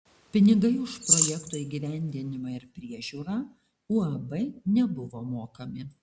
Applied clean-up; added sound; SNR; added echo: none; Rattle / Keys jangling; 0 dB; none.